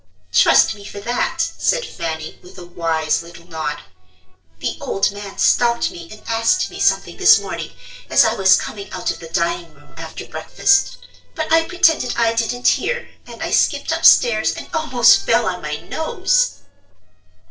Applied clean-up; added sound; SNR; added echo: neural separator model SepFormer DNS4.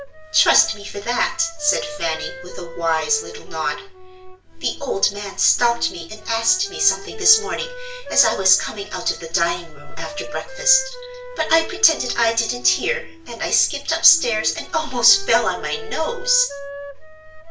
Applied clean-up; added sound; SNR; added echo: none; Wind instrument, woodwind instrument; 16 dB; reverberation time 0.3 s.